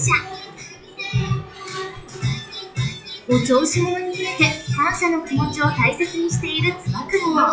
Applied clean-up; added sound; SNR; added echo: classical method WPE with log-MMSE.